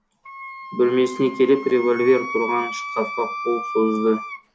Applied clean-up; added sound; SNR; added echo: none; Wind instrument, woodwind instrument; 10 dB; none.